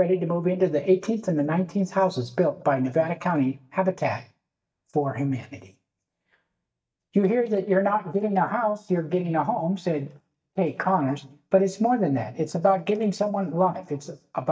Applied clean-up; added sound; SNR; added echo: neural mask model DeepFilterNet 3.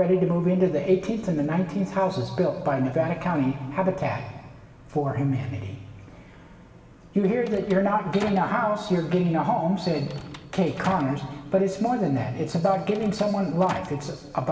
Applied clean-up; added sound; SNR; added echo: none; Door; 16 dB; reverberation time 1.4 s.